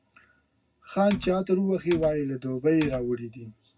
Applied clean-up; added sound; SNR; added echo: none; Typing; 13 dB; reverberation time 0.4 s.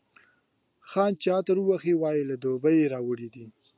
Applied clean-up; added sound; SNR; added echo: none; none; none; none.